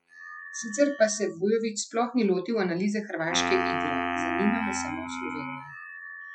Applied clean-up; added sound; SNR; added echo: classical method Wiener filter.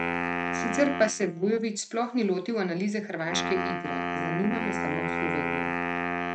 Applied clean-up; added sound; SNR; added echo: neural mask model RNNoise.